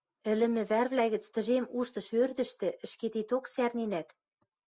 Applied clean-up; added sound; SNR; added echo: none; none; none; none.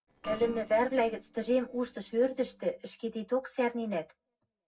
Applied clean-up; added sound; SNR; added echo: neural separator model SepFormer DNS4.